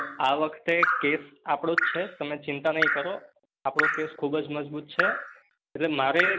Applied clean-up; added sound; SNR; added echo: none; Drip; 2 dB; none.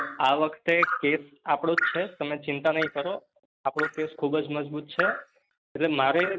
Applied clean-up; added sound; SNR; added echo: neural mask model RNNoise.